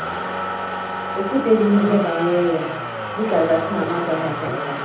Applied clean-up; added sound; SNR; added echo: none; Motor vehicle (road); 5 dB; reverberation time 0.8 s.